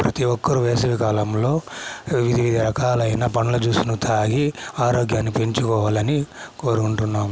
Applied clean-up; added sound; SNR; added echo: none; none; none; none.